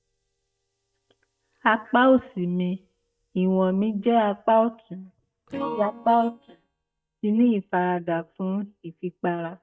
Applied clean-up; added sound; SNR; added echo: neural mask model DeepFilterNet 3.